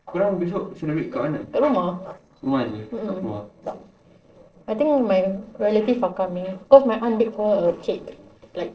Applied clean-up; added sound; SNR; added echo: neural separator model SepFormer DNS4.